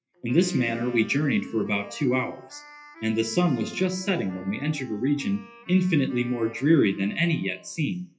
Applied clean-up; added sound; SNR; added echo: classical method WPE with log-MMSE.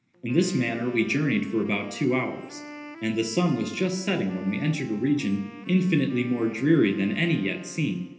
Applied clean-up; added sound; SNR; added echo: none; Wind instrument, woodwind instrument; 18 dB; reverberation time 1.0 s.